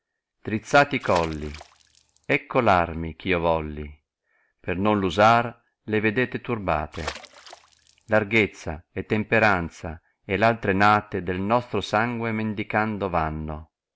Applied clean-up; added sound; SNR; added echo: none; Water / Splash, splatter; 16 dB; none.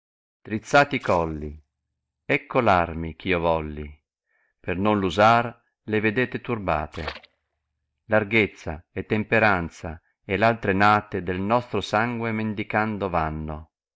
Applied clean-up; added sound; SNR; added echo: neural mask model DeepFilterNet 3.